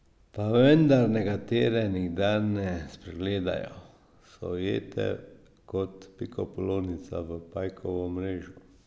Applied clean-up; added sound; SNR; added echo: none; none; none; none.